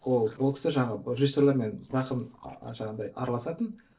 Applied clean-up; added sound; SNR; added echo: neural separator model SepFormer DNS4.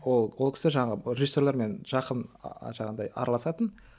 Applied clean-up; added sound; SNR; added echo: none; none; none; none.